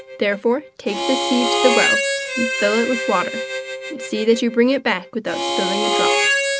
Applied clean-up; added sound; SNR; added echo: none; Harmonica; 0 dB; none.